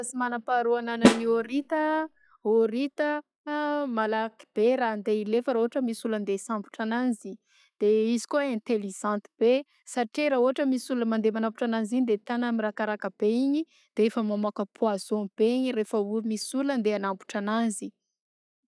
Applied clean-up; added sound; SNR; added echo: classical method log-MMSE.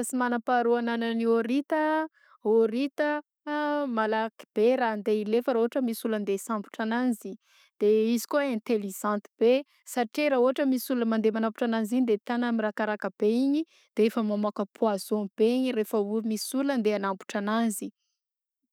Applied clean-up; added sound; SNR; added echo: none; none; none; none.